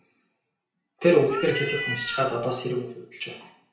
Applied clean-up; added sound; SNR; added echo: none; Meow; 8 dB; reverberation time 0.5 s.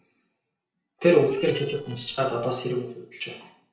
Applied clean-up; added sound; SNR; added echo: neural separator model SepFormer DNS4.